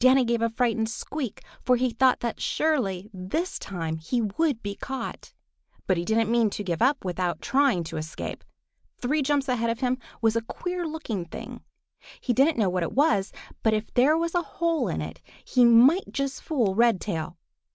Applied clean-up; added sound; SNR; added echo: none; none; none; none.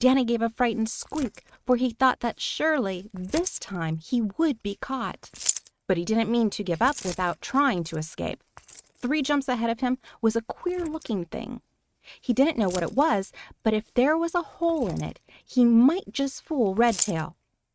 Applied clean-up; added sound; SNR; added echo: neural mask model RNNoise.